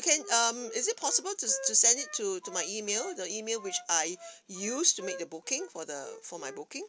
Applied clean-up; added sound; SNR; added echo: none; Wind instrument, woodwind instrument; 17 dB; none.